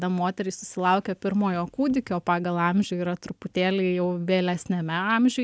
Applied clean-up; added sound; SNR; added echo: none; none; none; none.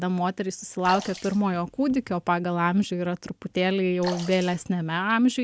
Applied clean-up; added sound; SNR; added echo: none; Sink (filling or washing) / Water / Splash, splatter; 13 dB; none.